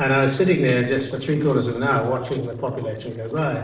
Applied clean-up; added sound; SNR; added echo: neural separator model SepFormer DNS4.